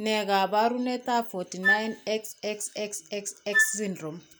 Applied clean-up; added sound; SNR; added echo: none; Wind instrument, woodwind instrument; -1 dB; none.